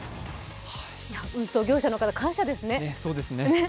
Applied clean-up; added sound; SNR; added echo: none; none; none; none.